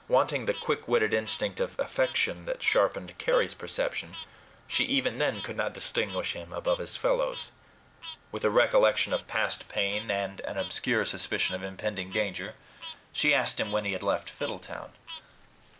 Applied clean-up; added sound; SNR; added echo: none; Frog; 17 dB; none.